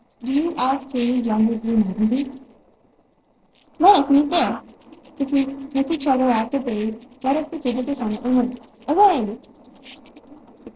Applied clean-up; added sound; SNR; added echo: neural separator model SepFormer DNS4.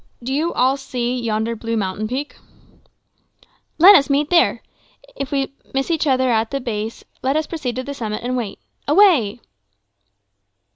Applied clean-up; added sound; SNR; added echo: none; none; none; none.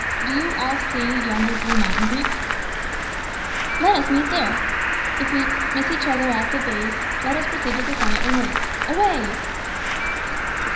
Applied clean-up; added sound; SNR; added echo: none; Cricket; -3 dB; reverberation time 0.9 s.